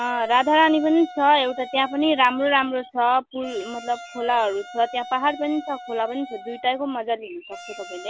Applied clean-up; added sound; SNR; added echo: none; Wind instrument, woodwind instrument; 16 dB; none.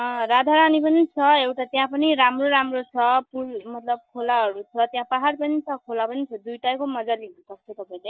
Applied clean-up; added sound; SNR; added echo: neural mask model DeepFilterNet 3.